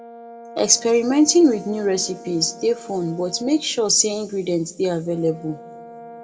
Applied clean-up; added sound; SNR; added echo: none; Brass instrument; 19 dB; reverberation time 1.2 s.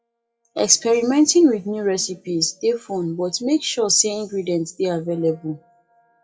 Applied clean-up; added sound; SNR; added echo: classical method WPE with log-MMSE.